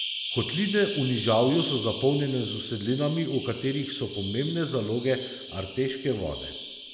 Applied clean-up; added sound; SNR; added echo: none; Bird vocalization, bird call, bird song; 7 dB; none.